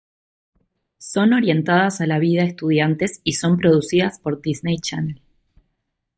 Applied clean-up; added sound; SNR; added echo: neural mask model DeepFilterNet 3.